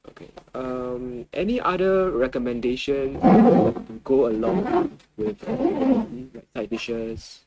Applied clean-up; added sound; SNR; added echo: neural mask model RNNoise.